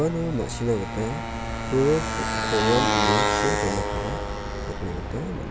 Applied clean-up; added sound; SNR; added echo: none; Motorcycle; -1 dB; none.